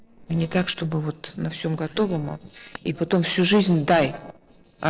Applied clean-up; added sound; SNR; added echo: neural separator model SepFormer DNS4.